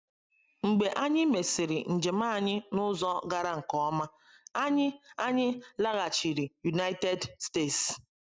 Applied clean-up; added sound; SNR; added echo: none; none; none; none.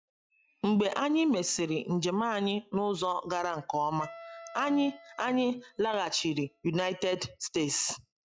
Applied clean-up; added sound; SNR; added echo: classical method log-MMSE.